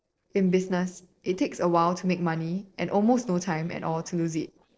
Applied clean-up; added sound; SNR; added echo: neural separator model SepFormer DNS4.